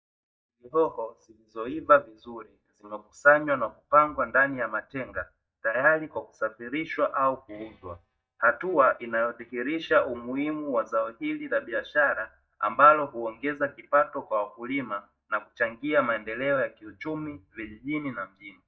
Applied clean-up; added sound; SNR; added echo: neural mask model DeepFilterNet 3.